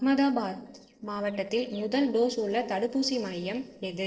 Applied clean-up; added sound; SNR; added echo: neural separator model SepFormer DNS4.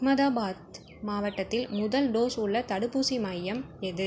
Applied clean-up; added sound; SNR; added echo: none; none; none; none.